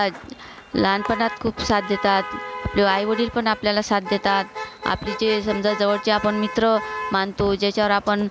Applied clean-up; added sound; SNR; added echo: none; Motor vehicle (road); 11 dB; none.